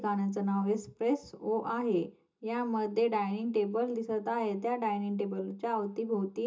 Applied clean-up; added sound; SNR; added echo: none; none; none; reverberation time 0.2 s.